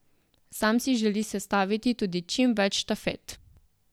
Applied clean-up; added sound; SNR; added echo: none; none; none; none.